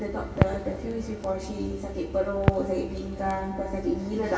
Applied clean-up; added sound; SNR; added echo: none; Crackle; 3 dB; reverberation time 2.4 s.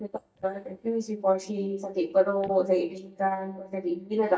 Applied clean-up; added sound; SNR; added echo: neural mask model DeepFilterNet 3.